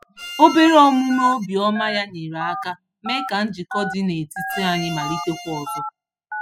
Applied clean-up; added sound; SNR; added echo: classical method spectral subtraction.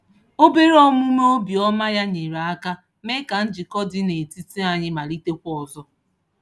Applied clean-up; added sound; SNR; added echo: none; none; none; none.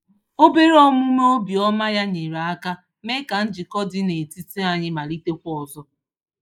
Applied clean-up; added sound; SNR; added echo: neural mask model Resemble Enhance denoiser.